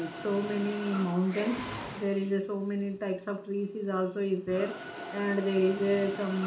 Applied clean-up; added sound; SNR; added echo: none; Mechanisms; 12 dB; reverberation time 0.8 s.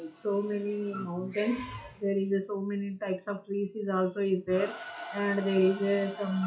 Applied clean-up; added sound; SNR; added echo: classical method WPE with log-MMSE.